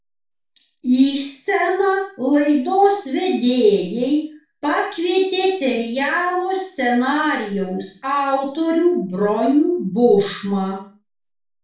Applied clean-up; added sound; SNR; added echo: none; none; none; reverberation time 0.4 s.